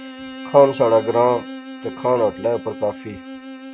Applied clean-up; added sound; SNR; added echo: none; Bowed string instrument; 14 dB; none.